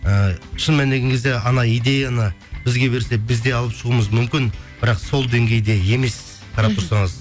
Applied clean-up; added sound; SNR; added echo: none; none; none; none.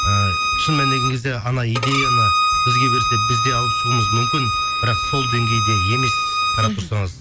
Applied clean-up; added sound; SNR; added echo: none; Bowed string instrument; -2 dB; none.